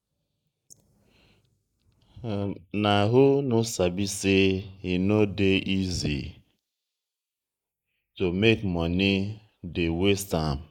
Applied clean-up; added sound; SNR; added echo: neural mask model Resemble Enhance denoiser.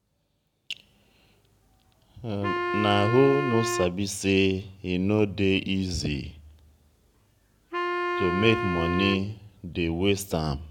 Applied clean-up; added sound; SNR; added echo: none; Wind instrument, woodwind instrument; 4 dB; none.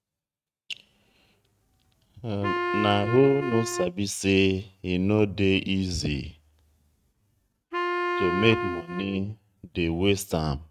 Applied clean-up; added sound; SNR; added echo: neural mask model RNNoise.